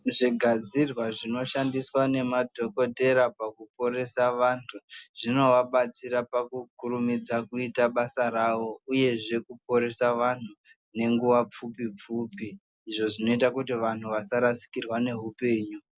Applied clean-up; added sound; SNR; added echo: none; none; none; none.